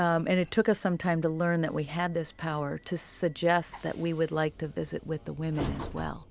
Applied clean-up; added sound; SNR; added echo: none; Train; 15 dB; none.